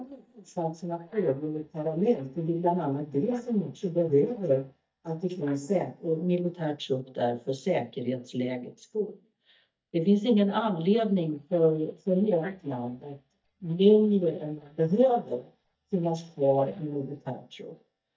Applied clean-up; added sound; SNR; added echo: neural mask model DeepFilterNet 3.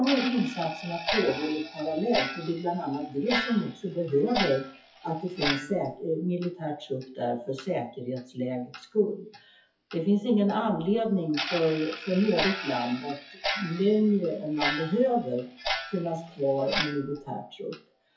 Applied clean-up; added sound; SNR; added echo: classical method WPE with log-MMSE.